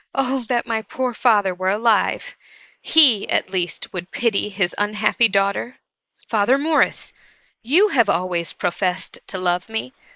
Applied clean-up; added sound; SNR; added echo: neural mask model Resemble Enhance denoiser.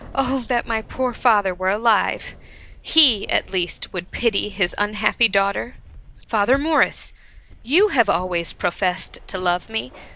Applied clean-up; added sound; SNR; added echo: none; Keys jangling; 19 dB; none.